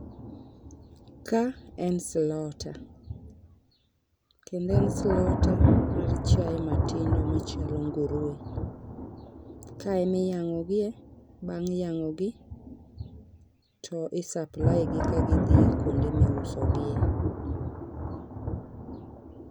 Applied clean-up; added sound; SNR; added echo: none; Thunder; -4 dB; none.